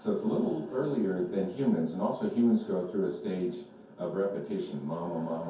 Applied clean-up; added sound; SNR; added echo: none; none; none; reverberation time 0.6 s.